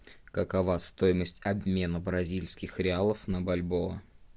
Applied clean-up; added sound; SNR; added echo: none; none; none; none.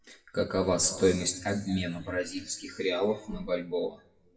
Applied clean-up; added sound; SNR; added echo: classical method WPE with log-MMSE.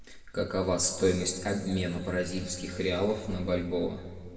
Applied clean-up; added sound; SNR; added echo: none; Boat, Water vehicle; 19 dB; reverberation time 1.8 s.